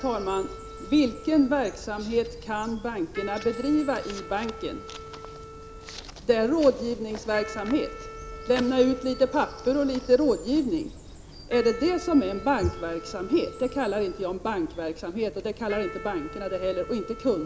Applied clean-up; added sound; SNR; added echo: none; Wind instrument, woodwind instrument + Bird vocalization, bird call, bird song; 14 dB; none.